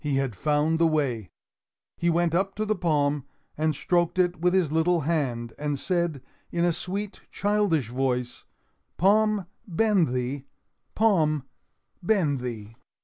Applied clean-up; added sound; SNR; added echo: none; none; none; none.